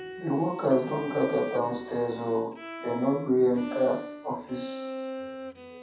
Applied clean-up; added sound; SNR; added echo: none; Bowed string instrument; 12 dB; reverberation time 0.7 s.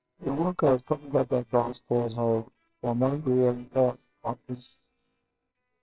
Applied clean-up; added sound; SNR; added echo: neural separator model SepFormer WHAMR!.